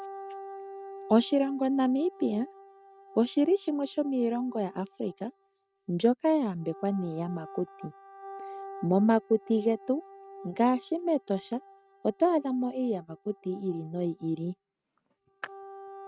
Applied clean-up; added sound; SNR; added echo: neural mask model RNNoise.